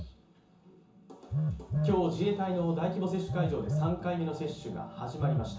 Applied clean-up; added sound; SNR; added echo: none; Telephone; 3 dB; reverberation time 0.7 s.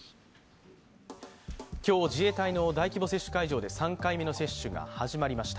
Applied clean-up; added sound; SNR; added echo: none; none; none; none.